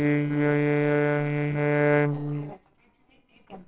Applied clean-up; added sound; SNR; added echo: neural separator model SepFormer WHAMR!.